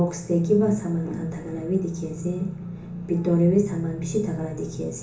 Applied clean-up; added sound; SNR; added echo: none; none; none; reverberation time 0.8 s.